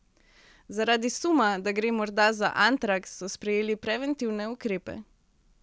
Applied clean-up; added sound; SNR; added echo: none; none; none; none.